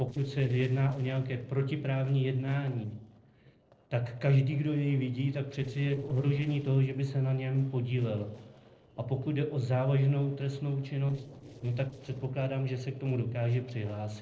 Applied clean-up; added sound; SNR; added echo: neural separator model SepFormer DNS4.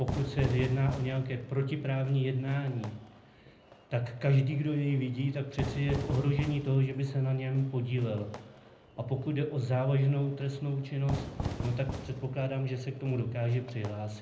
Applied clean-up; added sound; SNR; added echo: none; Fire / Fireworks; 11 dB; reverberation time 0.4 s.